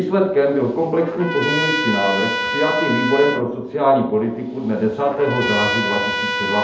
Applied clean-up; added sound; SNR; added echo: none; Trumpet; 5 dB; reverberation time 2.0 s.